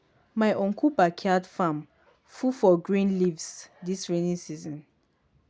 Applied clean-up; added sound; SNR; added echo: none; none; none; none.